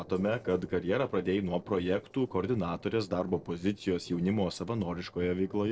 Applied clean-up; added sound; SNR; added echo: neural separator model SepFormer DNS4.